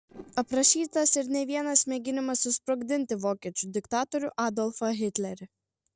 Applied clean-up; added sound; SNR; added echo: neural separator model SepFormer DNS4.